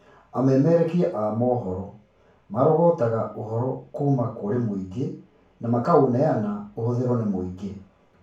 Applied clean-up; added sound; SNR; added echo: none; none; none; reverberation time 0.3 s.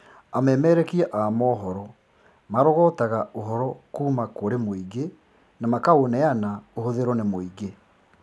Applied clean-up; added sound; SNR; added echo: none; none; none; none.